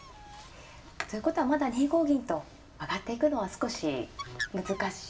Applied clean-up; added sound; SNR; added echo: none; Bird; 15 dB; reverberation time 0.5 s.